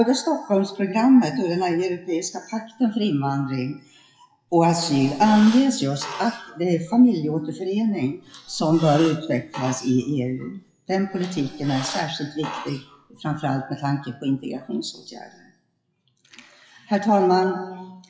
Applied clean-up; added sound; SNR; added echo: classical method WPE with log-MMSE.